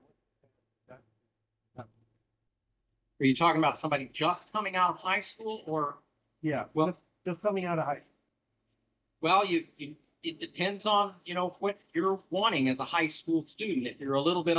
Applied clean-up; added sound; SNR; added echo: neural mask model DeepFilterNet 3.